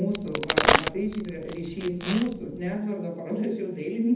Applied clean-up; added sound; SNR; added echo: none; Crack; 0 dB; reverberation time 0.8 s.